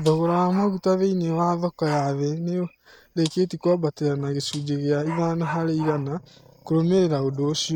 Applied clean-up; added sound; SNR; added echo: neural mask model RNNoise.